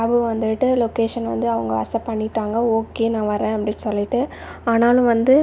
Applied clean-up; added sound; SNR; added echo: none; none; none; none.